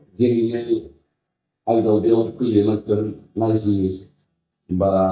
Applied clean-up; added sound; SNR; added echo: neural mask model DeepFilterNet 3.